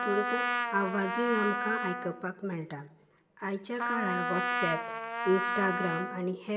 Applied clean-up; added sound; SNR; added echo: none; Trumpet; 1 dB; reverberation time 0.6 s.